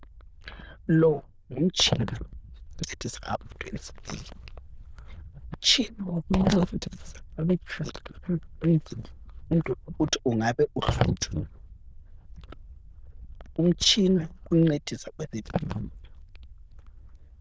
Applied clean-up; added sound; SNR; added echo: neural diffusion model UNIVERSE++.